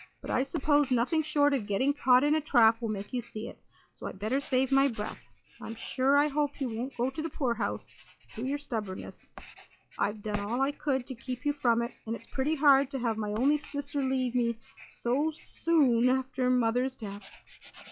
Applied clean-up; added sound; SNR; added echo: classical method log-MMSE.